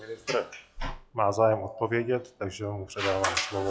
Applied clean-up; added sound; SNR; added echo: classical method log-MMSE.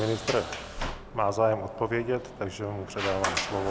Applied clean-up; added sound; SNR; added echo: none; Sliding door; 7 dB; none.